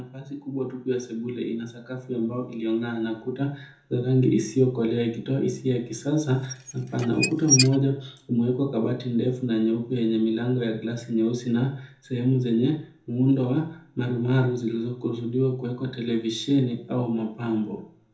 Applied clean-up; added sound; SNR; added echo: none; Squeak / Dishes, pots, and pans; 3 dB; reverberation time 0.5 s.